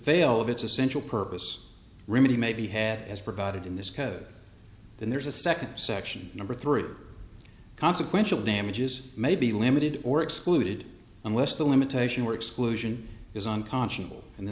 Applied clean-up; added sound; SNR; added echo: none; none; none; none.